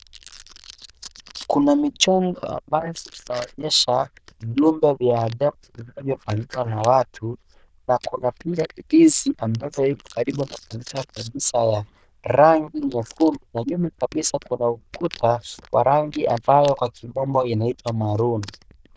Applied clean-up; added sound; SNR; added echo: neural diffusion model UNIVERSE++.